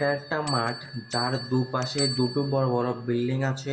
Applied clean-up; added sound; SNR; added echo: none; Bell; 11 dB; reverberation time 0.7 s.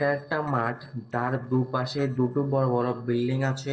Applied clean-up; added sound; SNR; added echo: neural separator model SepFormer DNS4.